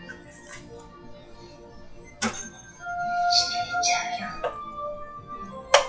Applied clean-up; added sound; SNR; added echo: classical method WPE with log-MMSE.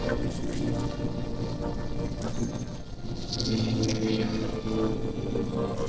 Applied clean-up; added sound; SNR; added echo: neural separator model SepFormer DNS4.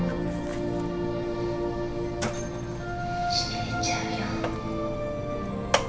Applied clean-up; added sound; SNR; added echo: none; Mechanisms; 4 dB; reverberation time 0.6 s.